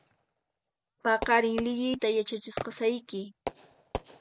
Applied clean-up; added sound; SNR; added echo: none; Fireworks; 11 dB; none.